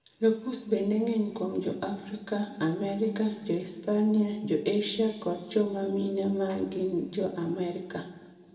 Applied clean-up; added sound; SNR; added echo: none; none; none; reverberation time 1.7 s.